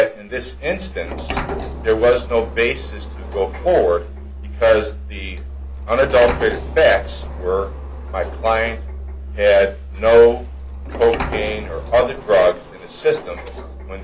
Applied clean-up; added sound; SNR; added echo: none; Sliding door + Musical instrument; 10 dB; none.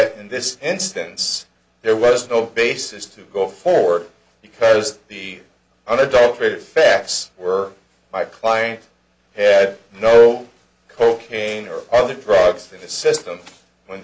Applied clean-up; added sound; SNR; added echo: none; none; none; none.